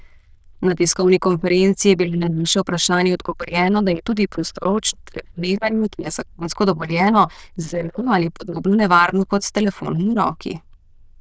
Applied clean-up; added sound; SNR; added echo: neural diffusion model UNIVERSE++.